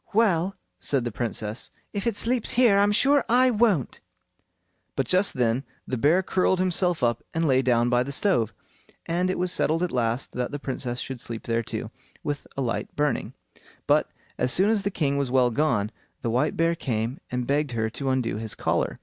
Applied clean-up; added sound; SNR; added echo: none; none; none; none.